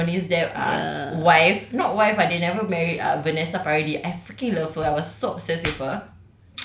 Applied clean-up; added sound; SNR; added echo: none; none; none; none.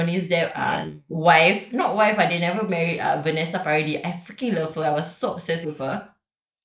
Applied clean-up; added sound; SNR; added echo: neural mask model Resemble Enhance denoiser.